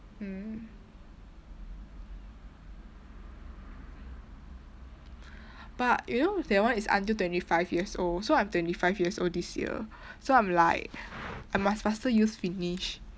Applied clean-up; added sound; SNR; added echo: none; none; none; none.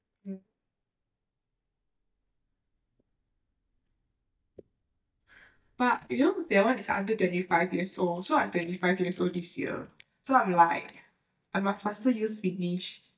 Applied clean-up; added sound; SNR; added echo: neural mask model DeepFilterNet 3.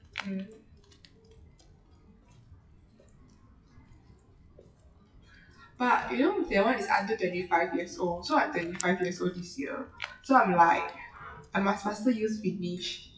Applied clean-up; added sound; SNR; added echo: classical method WPE with log-MMSE.